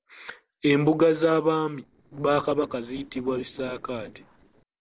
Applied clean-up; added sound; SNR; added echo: neural separator model SepFormer DNS4.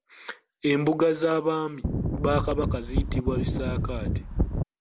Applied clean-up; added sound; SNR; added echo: none; Wind; -1 dB; none.